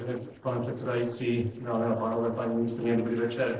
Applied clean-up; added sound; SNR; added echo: neural separator model SepFormer DNS4.